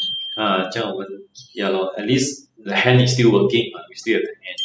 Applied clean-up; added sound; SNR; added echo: classical method spectral subtraction.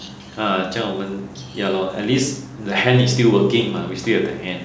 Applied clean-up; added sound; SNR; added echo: none; none; none; none.